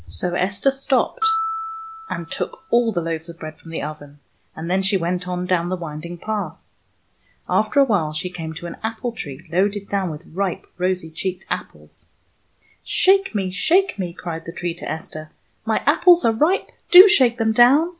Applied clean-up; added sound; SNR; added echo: none; Glockenspiel; 8 dB; none.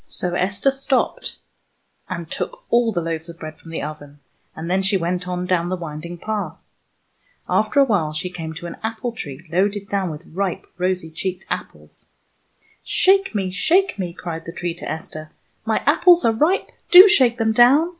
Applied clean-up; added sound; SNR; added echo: neural mask model Resemble Enhance denoiser.